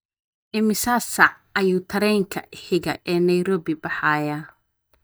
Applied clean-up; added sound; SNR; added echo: neural mask model DeepFilterNet 3.